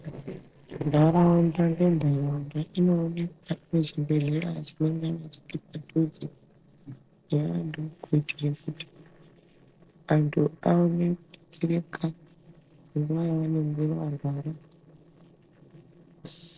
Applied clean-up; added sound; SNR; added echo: neural separator model SepFormer DNS4.